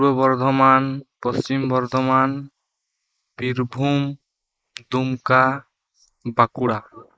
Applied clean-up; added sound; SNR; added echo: neural mask model Resemble Enhance denoiser.